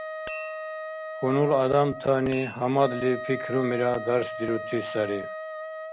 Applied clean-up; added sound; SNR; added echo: none; Wind instrument, woodwind instrument + Tap; 9 dB; none.